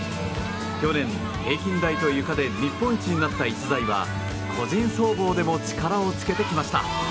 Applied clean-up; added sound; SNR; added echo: none; none; none; none.